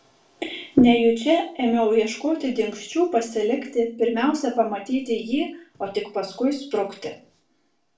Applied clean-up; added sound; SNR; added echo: none; none; none; reverberation time 0.3 s.